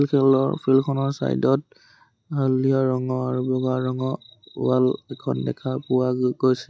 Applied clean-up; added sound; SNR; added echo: none; none; none; none.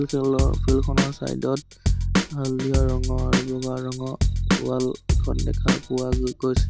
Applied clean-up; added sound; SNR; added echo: none; Drum / Drum kit; -3 dB; none.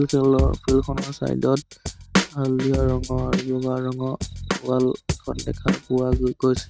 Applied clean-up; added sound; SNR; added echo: neural mask model RNNoise.